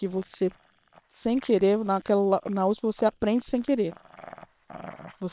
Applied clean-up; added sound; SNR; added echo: neural separator model SepFormer WHAM!.